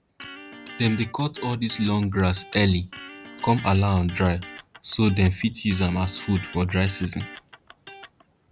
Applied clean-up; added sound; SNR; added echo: none; Electric guitar; 19 dB; none.